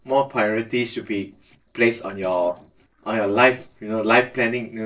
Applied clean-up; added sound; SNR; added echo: neural separator model SepFormer DNS4.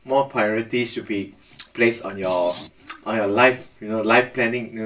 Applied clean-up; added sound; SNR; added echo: none; Screech; 15 dB; reverberation time 0.2 s.